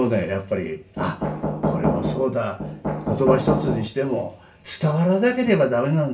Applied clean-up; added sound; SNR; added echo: none; Knock; 1 dB; reverberation time 0.3 s.